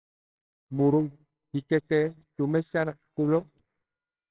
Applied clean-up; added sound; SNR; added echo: neural separator model SepFormer WHAMR!.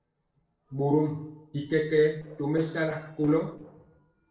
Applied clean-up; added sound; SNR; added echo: neural separator model SepFormer DNS4.